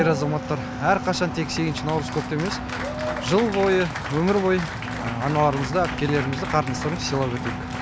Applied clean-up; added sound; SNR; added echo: none; Applause + Wind instrument, woodwind instrument; 8 dB; none.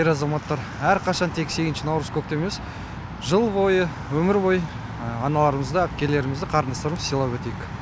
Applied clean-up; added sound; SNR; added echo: none; none; none; none.